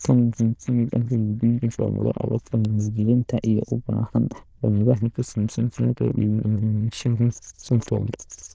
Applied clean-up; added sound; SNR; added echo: neural diffusion model UNIVERSE++.